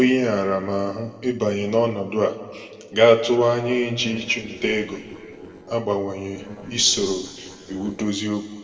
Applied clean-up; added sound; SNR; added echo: neural separator model SepFormer DNS4.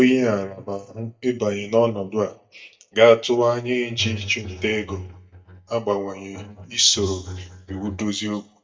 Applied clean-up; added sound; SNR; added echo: neural mask model DeepFilterNet 3.